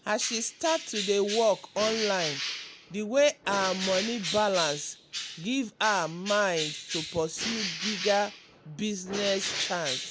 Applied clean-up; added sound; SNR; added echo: none; Bird; 7 dB; none.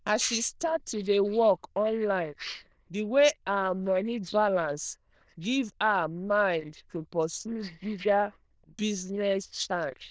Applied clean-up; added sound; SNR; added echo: neural diffusion model UNIVERSE++.